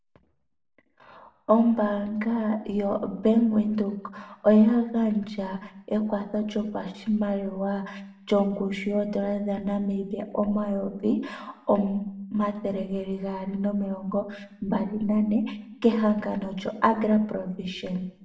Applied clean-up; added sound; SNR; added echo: none; none; none; reverberation time 0.6 s.